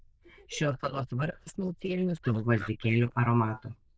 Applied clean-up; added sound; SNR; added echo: neural diffusion model UNIVERSE++.